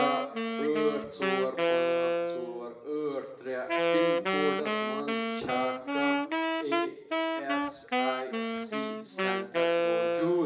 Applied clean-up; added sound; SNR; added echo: none; Wind instrument, woodwind instrument; -4 dB; reverberation time 0.9 s.